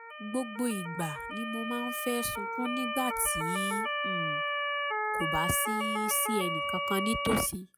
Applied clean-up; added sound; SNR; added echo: classical method log-MMSE.